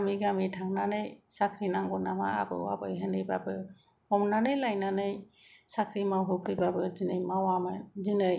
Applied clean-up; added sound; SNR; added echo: none; none; none; none.